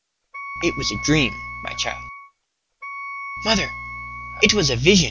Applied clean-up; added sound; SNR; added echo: none; Wind instrument, woodwind instrument; 11 dB; none.